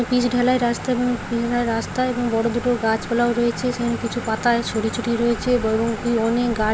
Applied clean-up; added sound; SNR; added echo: none; none; none; none.